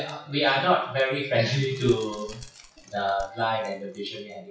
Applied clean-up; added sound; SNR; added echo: classical method WPE with log-MMSE.